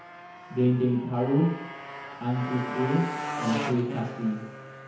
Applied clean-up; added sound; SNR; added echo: none; Motorcycle; 9 dB; reverberation time 1.0 s.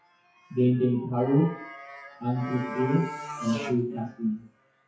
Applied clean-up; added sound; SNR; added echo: classical method WPE with log-MMSE.